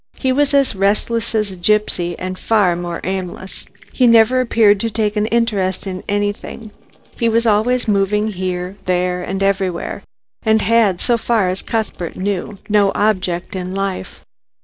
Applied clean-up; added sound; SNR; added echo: neural separator model SepFormer DNS4.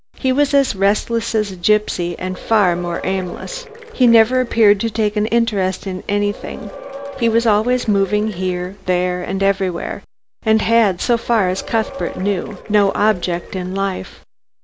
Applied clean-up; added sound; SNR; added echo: none; Applause / Crowd / Cheering; 16 dB; none.